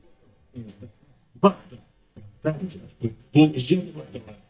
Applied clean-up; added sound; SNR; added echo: neural mask model DeepFilterNet 3.